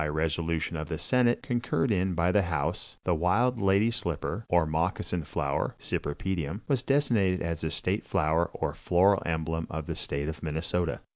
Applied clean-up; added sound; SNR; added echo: none; none; none; none.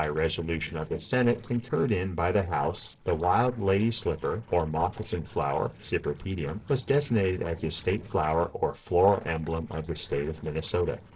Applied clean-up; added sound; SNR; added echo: neural separator model SepFormer DNS4.